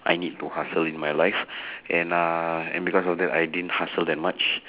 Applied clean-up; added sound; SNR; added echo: none; none; none; none.